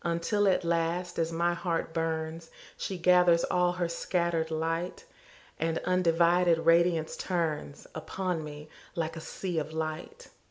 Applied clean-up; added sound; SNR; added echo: none; none; none; none.